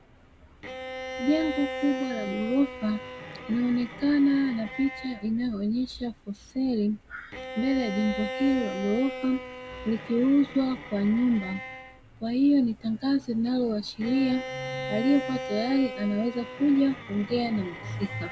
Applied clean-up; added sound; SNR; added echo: none; Bowed string instrument; 11 dB; none.